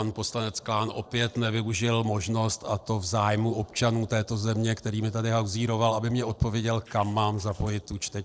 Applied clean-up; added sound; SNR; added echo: neural separator model SepFormer DNS4.